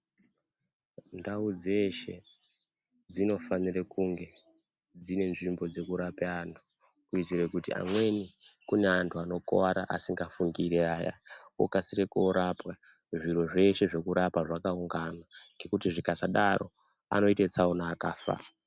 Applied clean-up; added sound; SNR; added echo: none; none; none; none.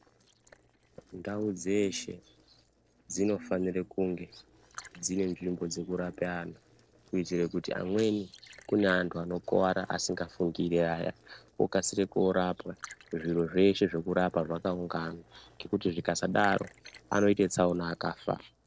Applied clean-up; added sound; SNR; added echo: neural separator model SepFormer DNS4.